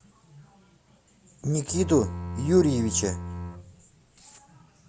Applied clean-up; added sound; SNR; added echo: none; Bowed string instrument; 7 dB; none.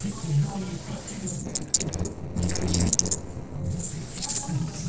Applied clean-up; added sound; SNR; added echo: neural separator model SepFormer DNS4.